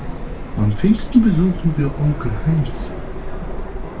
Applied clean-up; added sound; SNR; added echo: none; Subway, metro, underground; 6 dB; reverberation time 0.2 s.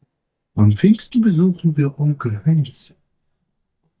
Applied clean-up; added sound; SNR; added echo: neural mask model DeepFilterNet 3.